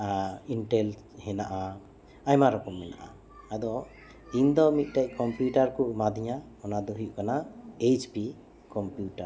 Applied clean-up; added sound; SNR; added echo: none; none; none; none.